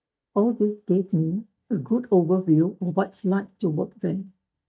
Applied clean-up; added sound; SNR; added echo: neural mask model DeepFilterNet 3.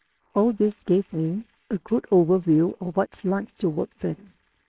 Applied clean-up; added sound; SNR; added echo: neural separator model SepFormer WHAMR!.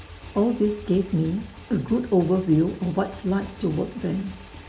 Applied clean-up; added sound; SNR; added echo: none; Motorcycle / Engine; 18 dB; reverberation time 0.4 s.